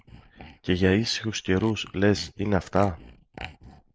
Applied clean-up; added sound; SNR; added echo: neural mask model Resemble Enhance denoiser.